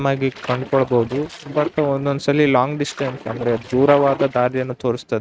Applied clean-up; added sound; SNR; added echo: neural mask model RNNoise.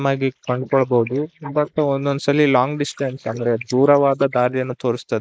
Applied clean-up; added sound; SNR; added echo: neural mask model Resemble Enhance denoiser.